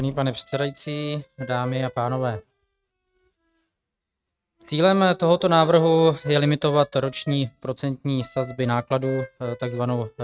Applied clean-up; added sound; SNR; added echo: neural mask model RNNoise.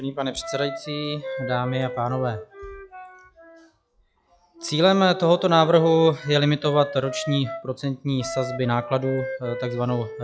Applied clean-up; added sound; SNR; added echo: classical method log-MMSE.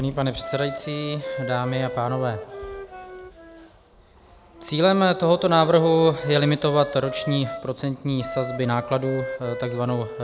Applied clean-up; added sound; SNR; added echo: none; Wind instrument, woodwind instrument; 11 dB; none.